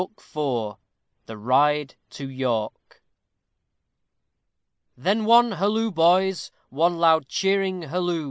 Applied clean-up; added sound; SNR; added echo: none; none; none; none.